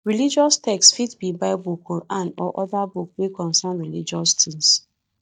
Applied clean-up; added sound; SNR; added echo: neural mask model DeepFilterNet 3.